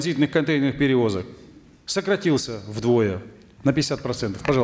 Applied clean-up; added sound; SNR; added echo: none; none; none; none.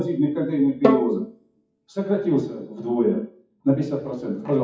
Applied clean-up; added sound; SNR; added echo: classical method WPE with log-MMSE.